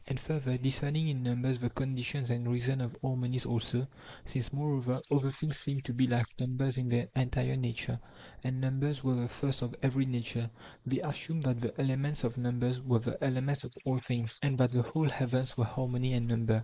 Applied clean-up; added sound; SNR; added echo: neural mask model Resemble Enhance denoiser.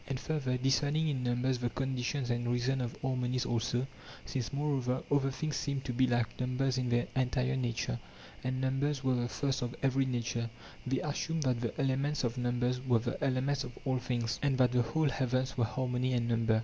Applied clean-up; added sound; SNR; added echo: none; none; none; none.